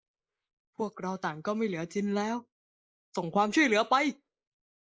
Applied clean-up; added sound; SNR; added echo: neural mask model Resemble Enhance denoiser.